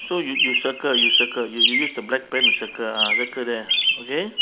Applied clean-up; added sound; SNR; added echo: none; Chirp, tweet; -4 dB; none.